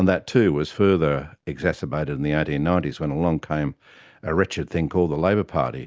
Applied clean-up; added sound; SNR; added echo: none; none; none; none.